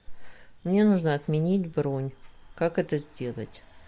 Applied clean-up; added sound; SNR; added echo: none; none; none; none.